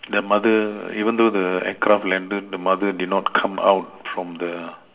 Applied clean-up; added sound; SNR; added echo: none; none; none; reverberation time 2.2 s.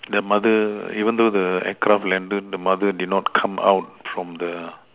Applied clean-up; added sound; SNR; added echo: none; none; none; none.